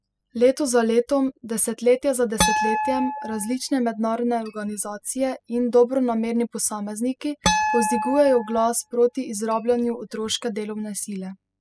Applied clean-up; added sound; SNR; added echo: classical method spectral subtraction.